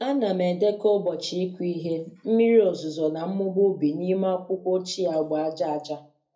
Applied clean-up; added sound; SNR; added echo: none; none; none; reverberation time 0.3 s.